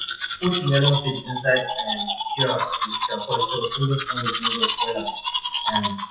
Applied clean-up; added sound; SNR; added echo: classical method WPE with log-MMSE.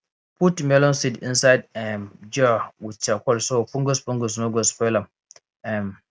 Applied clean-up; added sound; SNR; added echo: none; none; none; none.